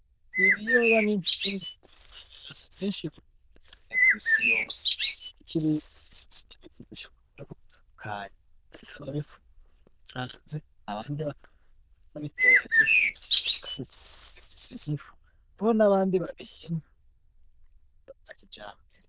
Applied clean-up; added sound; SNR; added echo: neural diffusion model UNIVERSE++.